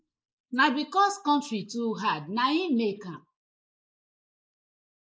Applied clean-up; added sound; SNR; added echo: neural mask model Resemble Enhance denoiser.